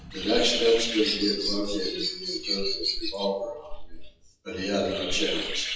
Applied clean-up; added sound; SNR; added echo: classical method WPE with log-MMSE.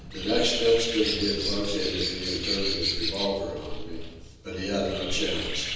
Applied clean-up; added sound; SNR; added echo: none; Bird; 3 dB; reverberation time 1.1 s.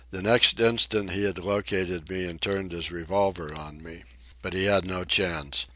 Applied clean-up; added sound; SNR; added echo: none; none; none; none.